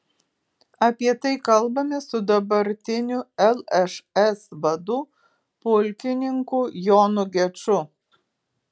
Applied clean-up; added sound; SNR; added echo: none; none; none; none.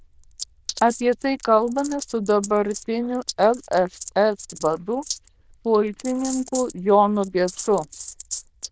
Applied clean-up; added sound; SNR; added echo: neural diffusion model UNIVERSE++.